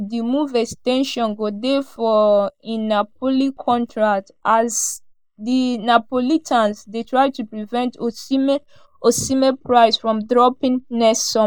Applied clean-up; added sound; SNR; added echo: neural mask model Resemble Enhance denoiser.